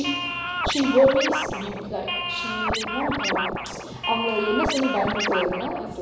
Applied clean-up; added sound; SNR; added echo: none; Scratching (performance technique); 2 dB; reverberation time 1.0 s.